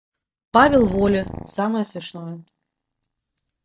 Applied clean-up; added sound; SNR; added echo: neural mask model DeepFilterNet 3.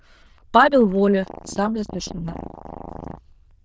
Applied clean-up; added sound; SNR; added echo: neural diffusion model UNIVERSE++.